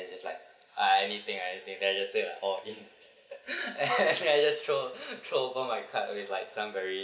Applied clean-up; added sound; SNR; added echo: neural mask model Resemble Enhance denoiser.